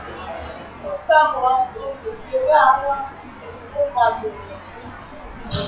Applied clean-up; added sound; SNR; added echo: classical method WPE with log-MMSE.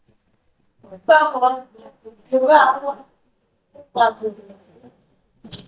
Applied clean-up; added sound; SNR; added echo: neural mask model DeepFilterNet 3.